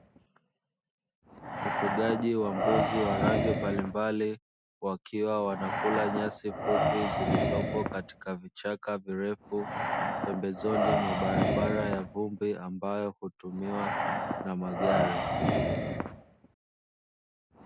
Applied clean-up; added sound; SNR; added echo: none; Breathing; -1 dB; none.